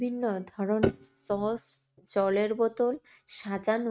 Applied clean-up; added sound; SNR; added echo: neural mask model RNNoise.